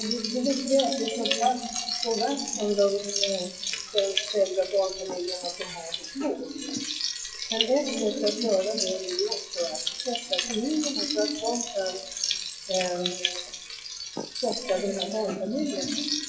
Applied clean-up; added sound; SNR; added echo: classical method WPE with log-MMSE.